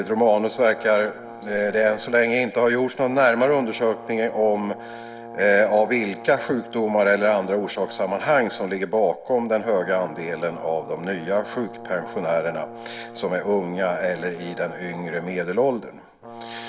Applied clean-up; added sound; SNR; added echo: none; Brass instrument; 16 dB; none.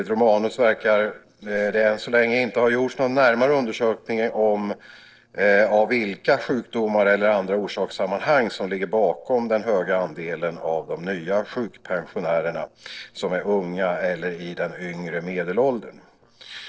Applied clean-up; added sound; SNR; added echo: neural separator model SepFormer DNS4.